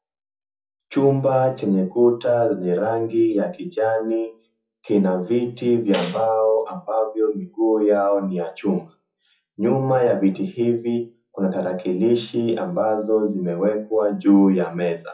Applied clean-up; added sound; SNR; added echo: classical method WPE with log-MMSE.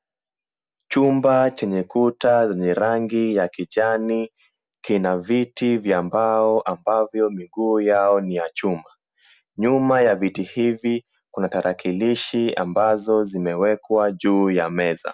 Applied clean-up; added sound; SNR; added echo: none; none; none; none.